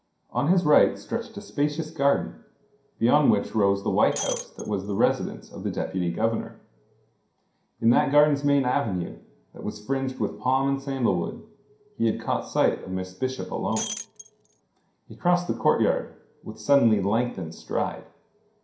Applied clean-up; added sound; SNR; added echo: none; Shatter; 10 dB; reverberation time 0.5 s.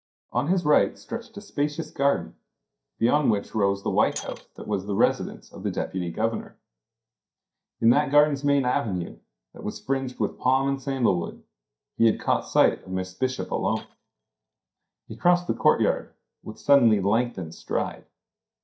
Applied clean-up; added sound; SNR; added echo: neural mask model DeepFilterNet 3.